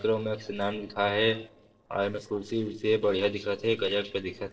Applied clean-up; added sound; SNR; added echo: neural separator model SepFormer DNS4.